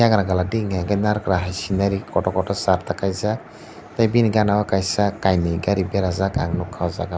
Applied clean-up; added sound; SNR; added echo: none; none; none; none.